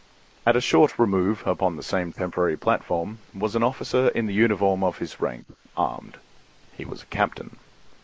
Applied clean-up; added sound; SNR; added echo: neural mask model Resemble Enhance denoiser.